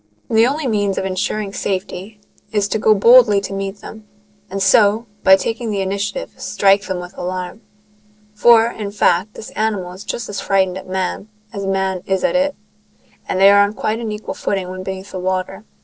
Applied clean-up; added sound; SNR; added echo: neural separator model SepFormer DNS4.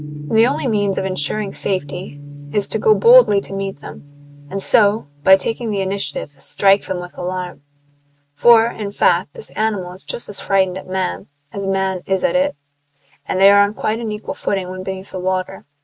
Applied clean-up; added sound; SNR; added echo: neural mask model RNNoise.